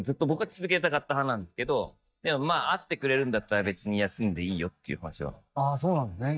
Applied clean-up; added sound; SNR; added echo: neural mask model DeepFilterNet 3.